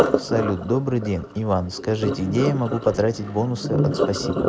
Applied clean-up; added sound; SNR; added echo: none; Sink (filling or washing); 2 dB; none.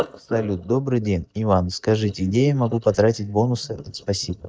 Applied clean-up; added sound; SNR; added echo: neural mask model DeepFilterNet 3.